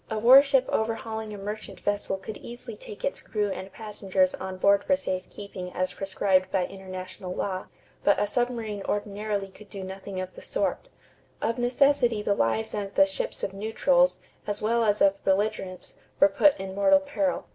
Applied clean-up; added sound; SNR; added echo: none; none; none; none.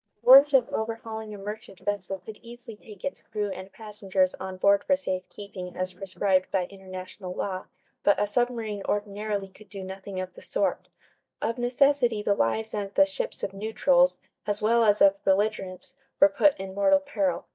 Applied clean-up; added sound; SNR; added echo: neural mask model DeepFilterNet 3.